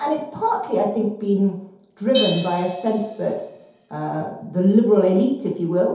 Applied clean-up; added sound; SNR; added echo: none; Crash cymbal; 17 dB; reverberation time 0.8 s.